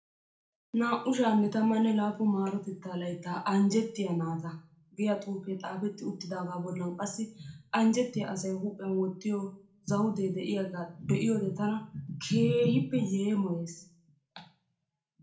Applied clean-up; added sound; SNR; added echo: none; none; none; reverberation time 0.4 s.